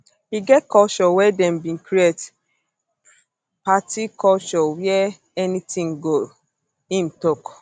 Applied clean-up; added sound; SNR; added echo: none; none; none; none.